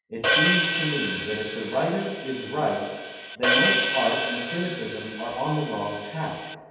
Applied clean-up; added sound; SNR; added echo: none; Hi-hat; -1 dB; reverberation time 1.2 s.